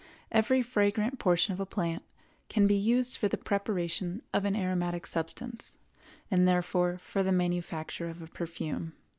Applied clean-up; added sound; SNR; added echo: none; none; none; none.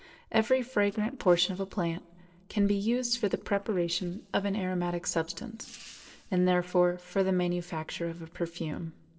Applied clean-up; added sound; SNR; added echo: neural separator model SepFormer DNS4.